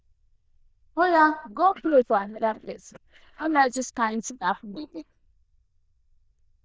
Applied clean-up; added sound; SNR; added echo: neural diffusion model UNIVERSE++.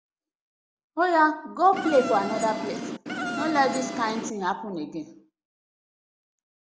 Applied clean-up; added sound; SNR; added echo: none; Insect; 4 dB; none.